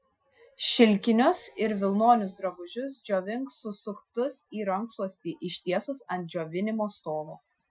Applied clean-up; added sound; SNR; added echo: classical method Wiener filter.